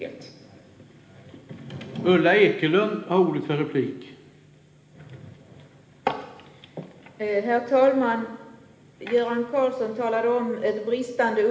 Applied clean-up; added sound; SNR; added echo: none; none; none; reverberation time 1.1 s.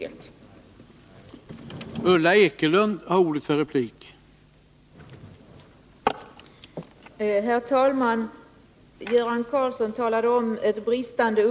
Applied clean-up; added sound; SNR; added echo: none; none; none; none.